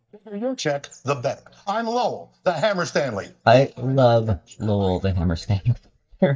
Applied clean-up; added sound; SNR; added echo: neural mask model DeepFilterNet 3.